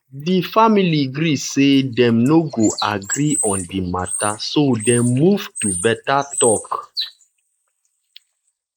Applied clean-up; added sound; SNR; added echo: neural mask model Resemble Enhance denoiser.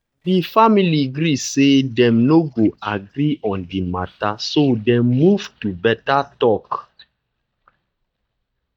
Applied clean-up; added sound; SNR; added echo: neural mask model DeepFilterNet 3.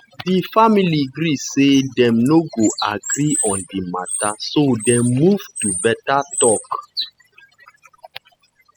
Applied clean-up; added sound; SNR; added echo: classical method spectral subtraction.